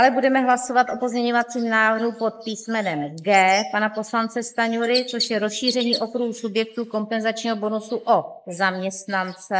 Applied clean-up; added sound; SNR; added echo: neural mask model Resemble Enhance denoiser.